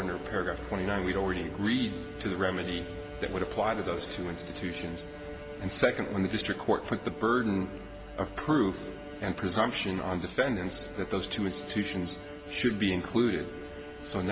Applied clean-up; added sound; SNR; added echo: none; Bowed string instrument; 12 dB; none.